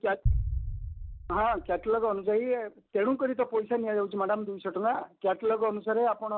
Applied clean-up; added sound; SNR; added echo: none; Boom; 5 dB; none.